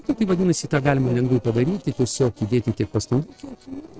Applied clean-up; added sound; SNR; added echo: neural separator model SepFormer DNS4.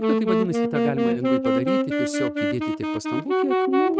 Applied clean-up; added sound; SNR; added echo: neural mask model RNNoise.